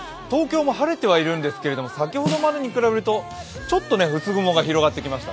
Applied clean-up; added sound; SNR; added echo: none; Snare drum; 11 dB; none.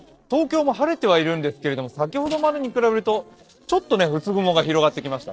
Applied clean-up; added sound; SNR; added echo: neural separator model SepFormer DNS4.